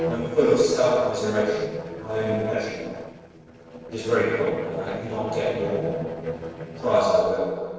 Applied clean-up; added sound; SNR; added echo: neural separator model SepFormer DNS4.